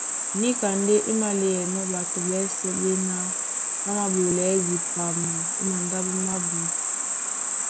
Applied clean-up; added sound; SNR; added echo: none; Cricket; -1 dB; none.